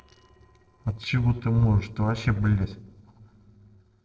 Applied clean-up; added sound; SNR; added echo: neural separator model SepFormer DNS4.